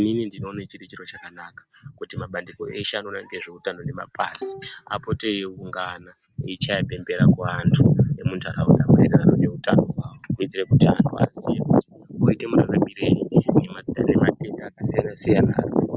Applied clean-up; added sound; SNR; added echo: neural mask model RNNoise.